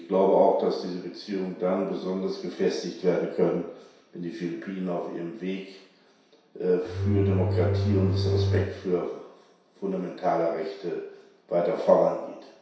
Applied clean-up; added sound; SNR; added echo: none; Bowed string instrument; -1 dB; reverberation time 0.7 s.